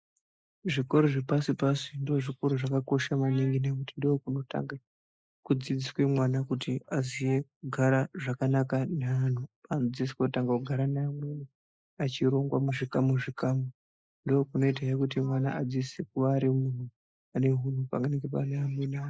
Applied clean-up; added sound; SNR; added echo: neural mask model Resemble Enhance denoiser.